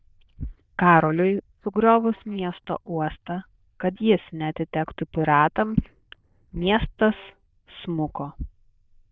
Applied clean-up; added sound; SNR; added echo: neural diffusion model UNIVERSE++.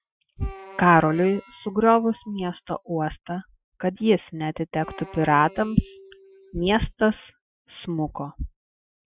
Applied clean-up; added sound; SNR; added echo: classical method Wiener filter.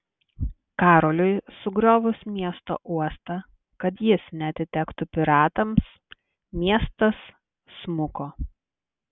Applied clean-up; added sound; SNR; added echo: none; none; none; none.